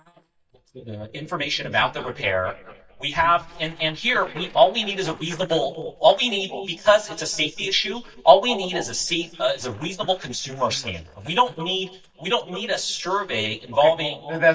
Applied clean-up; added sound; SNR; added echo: neural mask model DeepFilterNet 3.